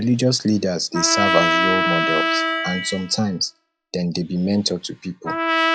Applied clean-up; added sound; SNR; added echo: classical method log-MMSE.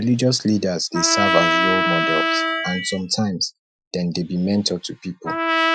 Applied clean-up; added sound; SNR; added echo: classical method Wiener filter.